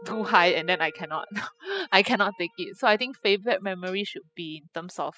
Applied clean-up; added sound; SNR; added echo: classical method spectral subtraction.